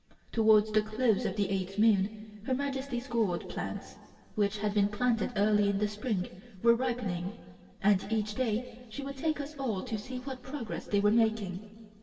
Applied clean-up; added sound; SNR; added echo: none; none; none; reverberation time 1.9 s.